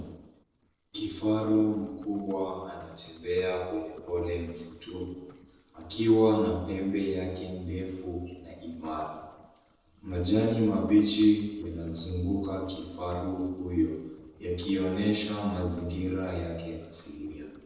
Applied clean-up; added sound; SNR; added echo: neural separator model SepFormer DNS4.